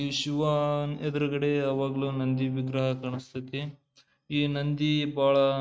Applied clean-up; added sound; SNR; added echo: neural mask model RNNoise.